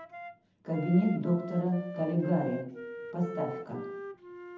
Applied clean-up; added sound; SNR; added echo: none; Wind instrument, woodwind instrument; 11 dB; reverberation time 0.8 s.